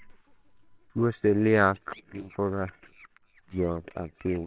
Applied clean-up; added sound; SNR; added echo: neural separator model SepFormer WHAMR!.